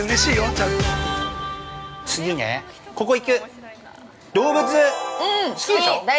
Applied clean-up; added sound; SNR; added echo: none; none; none; none.